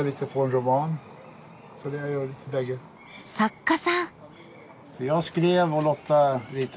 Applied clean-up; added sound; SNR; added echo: none; none; none; none.